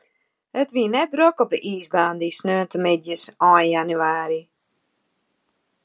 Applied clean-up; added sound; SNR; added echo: none; none; none; none.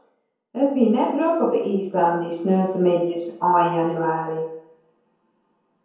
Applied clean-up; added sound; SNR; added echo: none; none; none; reverberation time 0.9 s.